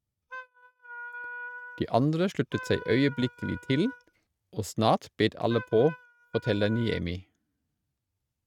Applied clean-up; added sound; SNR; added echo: neural mask model RNNoise.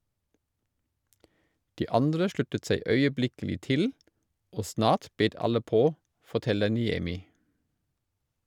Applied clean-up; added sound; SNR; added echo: none; none; none; none.